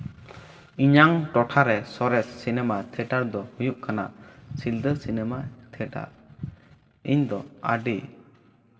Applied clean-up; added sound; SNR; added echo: none; none; none; reverberation time 1.5 s.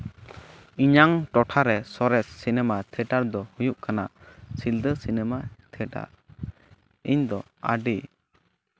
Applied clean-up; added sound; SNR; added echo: none; none; none; none.